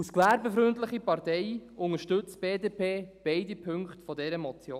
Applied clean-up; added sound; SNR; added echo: none; none; none; none.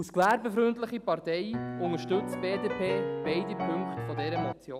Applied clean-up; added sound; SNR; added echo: none; Piano; 3 dB; none.